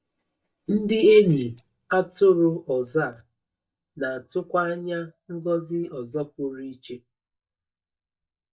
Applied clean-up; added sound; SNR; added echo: neural mask model DeepFilterNet 3.